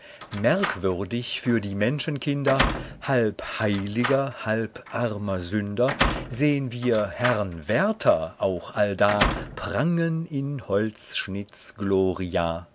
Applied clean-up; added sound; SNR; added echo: none; Slam; 7 dB; none.